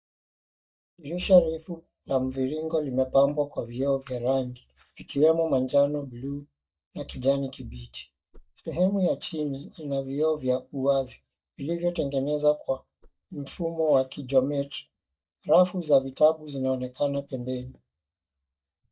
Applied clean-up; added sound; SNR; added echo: neural mask model DeepFilterNet 3.